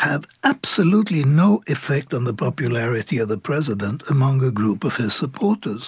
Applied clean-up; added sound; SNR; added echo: none; none; none; none.